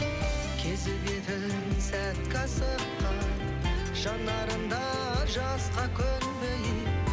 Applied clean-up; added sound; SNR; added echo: none; Wind instrument, woodwind instrument; 15 dB; none.